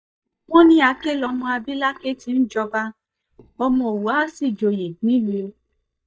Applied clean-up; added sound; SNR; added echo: neural mask model DeepFilterNet 3.